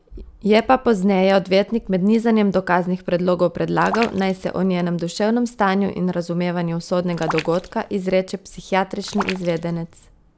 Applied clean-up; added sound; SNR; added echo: none; Raindrop; 13 dB; none.